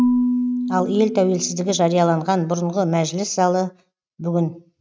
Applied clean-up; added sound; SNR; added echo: neural mask model RNNoise.